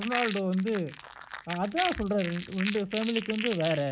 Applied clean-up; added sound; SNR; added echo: neural mask model Resemble Enhance denoiser.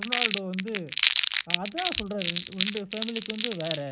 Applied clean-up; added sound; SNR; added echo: none; Crumpling, crinkling; -4 dB; none.